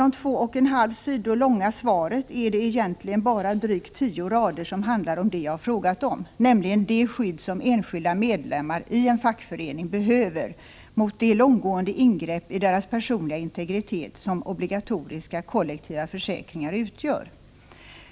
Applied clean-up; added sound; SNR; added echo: none; none; none; none.